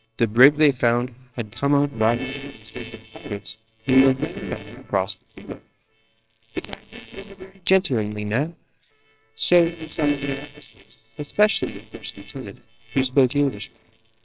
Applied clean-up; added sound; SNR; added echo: neural separator model SepFormer WHAMR!.